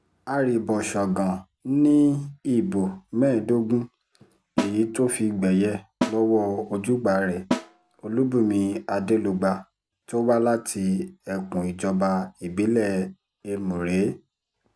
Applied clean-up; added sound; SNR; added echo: none; Snare drum; 9 dB; none.